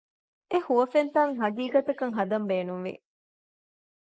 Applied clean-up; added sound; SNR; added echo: neural mask model Resemble Enhance denoiser.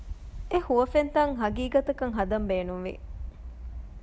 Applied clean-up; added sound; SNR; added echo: none; none; none; none.